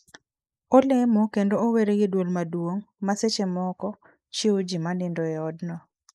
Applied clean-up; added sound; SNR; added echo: neural mask model Resemble Enhance denoiser.